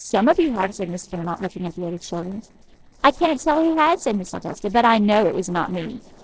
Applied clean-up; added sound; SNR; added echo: neural separator model SepFormer DNS4.